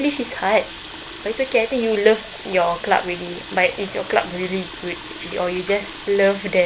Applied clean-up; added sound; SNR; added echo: none; Water tap, faucet; 11 dB; none.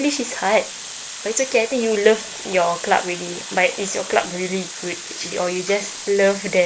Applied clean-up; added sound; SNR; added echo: neural mask model Resemble Enhance denoiser.